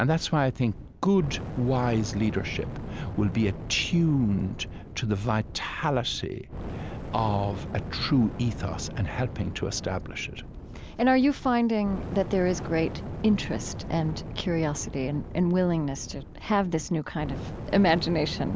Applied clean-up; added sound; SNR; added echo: none; Fire; 10 dB; none.